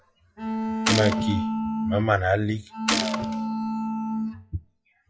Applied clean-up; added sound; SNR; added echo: classical method log-MMSE.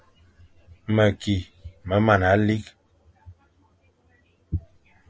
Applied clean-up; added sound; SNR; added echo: none; none; none; none.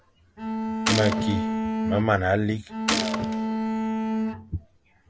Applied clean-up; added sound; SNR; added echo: none; Bowed string instrument + Gunshot, gunfire; -2 dB; none.